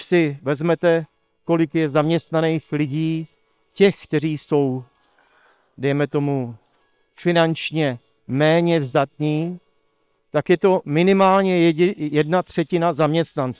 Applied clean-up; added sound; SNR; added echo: neural separator model SepFormer WHAM!.